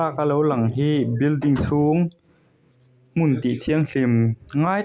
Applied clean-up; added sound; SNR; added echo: none; none; none; none.